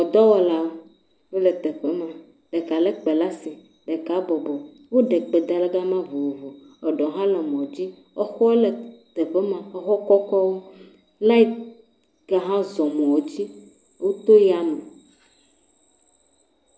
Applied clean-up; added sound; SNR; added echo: none; none; none; none.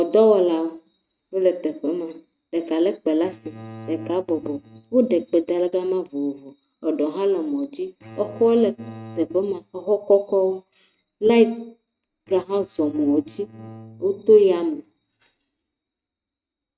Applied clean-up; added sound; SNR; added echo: neural mask model RNNoise.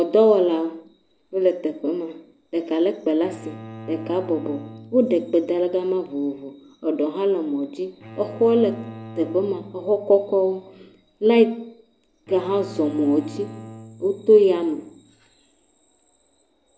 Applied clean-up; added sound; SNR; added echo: none; Bowed string instrument; 18 dB; none.